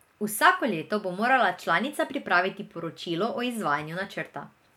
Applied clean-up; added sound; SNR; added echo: none; none; none; none.